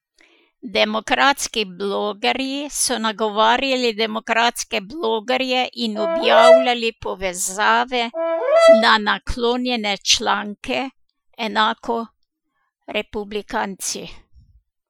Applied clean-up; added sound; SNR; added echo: classical method Wiener filter.